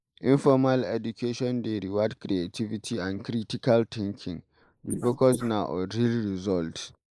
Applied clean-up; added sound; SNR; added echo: neural mask model Resemble Enhance denoiser.